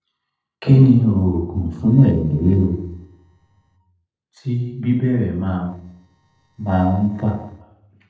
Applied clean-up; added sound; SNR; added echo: neural separator model SepFormer DNS4.